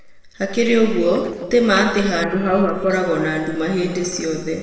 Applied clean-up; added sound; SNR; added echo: neural separator model SepFormer DNS4.